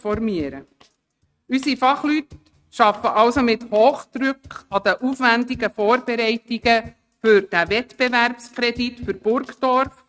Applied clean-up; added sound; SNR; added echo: neural mask model RNNoise.